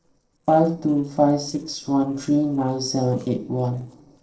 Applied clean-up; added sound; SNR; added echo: neural separator model SepFormer DNS4.